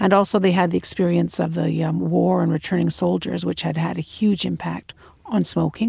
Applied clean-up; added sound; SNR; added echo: none; none; none; none.